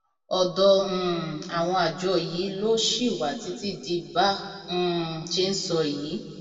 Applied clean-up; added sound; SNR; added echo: none; none; none; reverberation time 1.9 s.